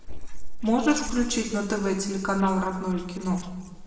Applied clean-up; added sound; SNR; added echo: neural separator model SepFormer DNS4.